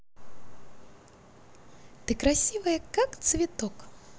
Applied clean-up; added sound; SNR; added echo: none; none; none; none.